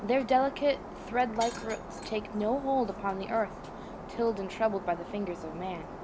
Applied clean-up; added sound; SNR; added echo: none; Shatter; 10 dB; none.